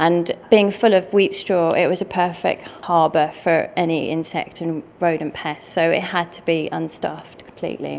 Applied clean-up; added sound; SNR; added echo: none; none; none; none.